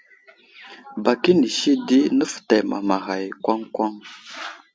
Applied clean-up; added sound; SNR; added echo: none; none; none; none.